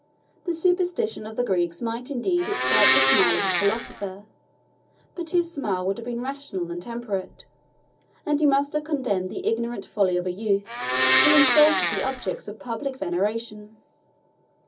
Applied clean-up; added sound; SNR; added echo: none; Domestic sounds, home sounds; -4 dB; reverberation time 0.4 s.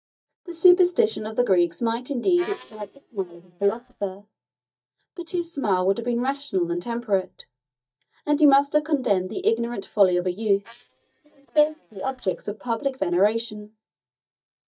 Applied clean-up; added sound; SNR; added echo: neural mask model DeepFilterNet 3.